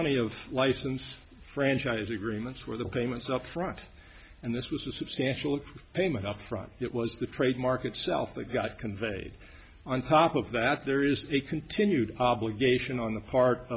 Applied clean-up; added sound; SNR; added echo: none; none; none; none.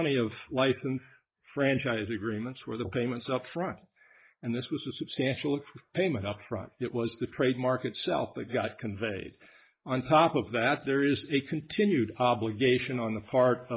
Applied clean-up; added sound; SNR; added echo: neural mask model Resemble Enhance denoiser.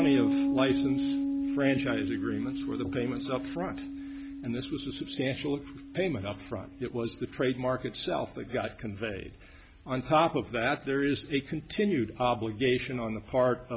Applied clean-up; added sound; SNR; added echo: none; Piano; 4 dB; none.